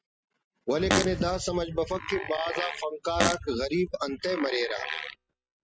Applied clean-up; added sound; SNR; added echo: classical method spectral subtraction.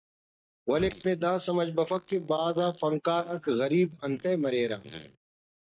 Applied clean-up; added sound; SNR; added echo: neural mask model DeepFilterNet 3.